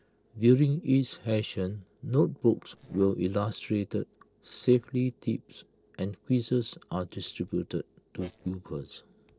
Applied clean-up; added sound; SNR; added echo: neural separator model SepFormer DNS4.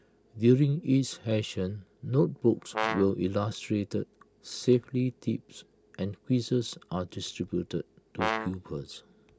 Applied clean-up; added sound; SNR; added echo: none; Brass instrument; 5 dB; none.